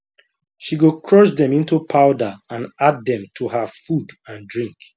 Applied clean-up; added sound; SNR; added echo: none; none; none; none.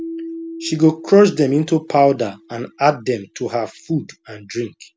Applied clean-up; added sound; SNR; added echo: none; Keyboard (musical); 17 dB; none.